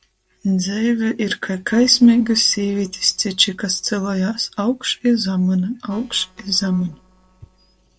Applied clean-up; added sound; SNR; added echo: neural separator model SepFormer DNS4.